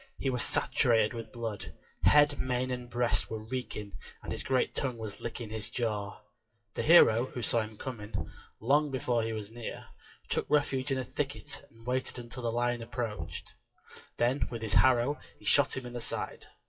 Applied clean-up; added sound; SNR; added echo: classical method WPE with log-MMSE.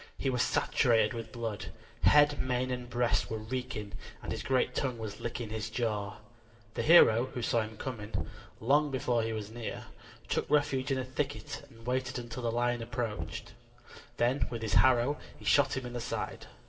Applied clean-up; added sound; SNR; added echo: none; Knock; 14 dB; reverberation time 2.8 s.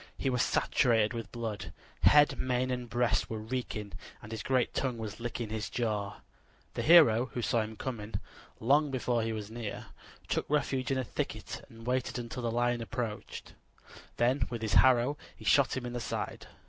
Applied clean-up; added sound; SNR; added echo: none; none; none; none.